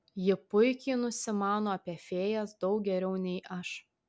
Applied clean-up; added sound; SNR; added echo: none; none; none; none.